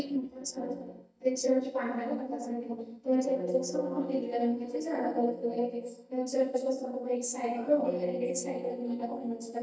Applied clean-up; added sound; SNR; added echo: neural mask model DeepFilterNet 3.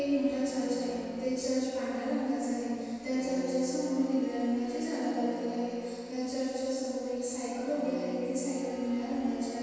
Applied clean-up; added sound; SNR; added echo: none; Bowed string instrument; 14 dB; reverberation time 2.1 s.